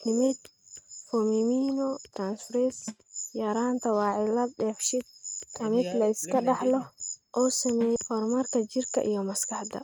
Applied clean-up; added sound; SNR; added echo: neural mask model RNNoise.